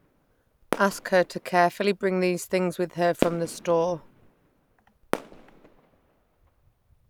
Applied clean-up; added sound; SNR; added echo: none; Fireworks; 10 dB; none.